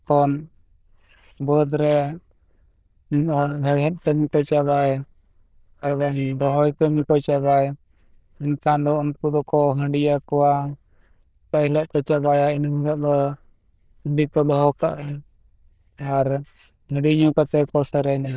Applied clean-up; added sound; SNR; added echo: neural diffusion model UNIVERSE++.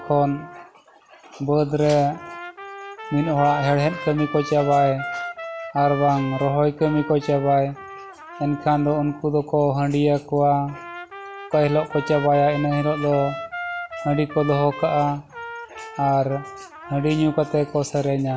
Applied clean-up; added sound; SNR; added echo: none; Trumpet; 13 dB; none.